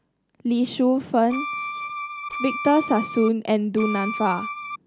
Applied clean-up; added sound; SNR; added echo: none; Bowed string instrument; 7 dB; none.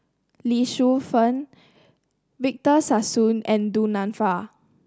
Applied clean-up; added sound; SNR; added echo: none; none; none; none.